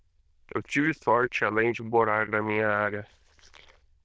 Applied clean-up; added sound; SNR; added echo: neural diffusion model UNIVERSE++.